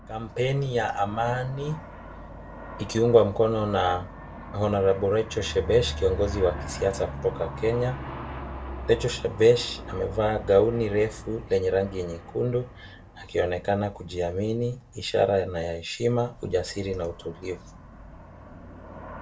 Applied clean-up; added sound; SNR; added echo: none; Aircraft; 13 dB; reverberation time 0.2 s.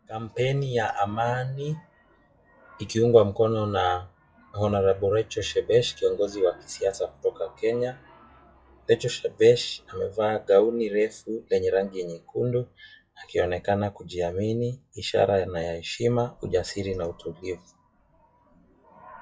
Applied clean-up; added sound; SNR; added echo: classical method WPE with log-MMSE.